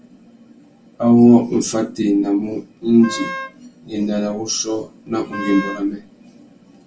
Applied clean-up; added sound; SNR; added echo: none; Wind instrument, woodwind instrument; 11 dB; reverberation time 0.2 s.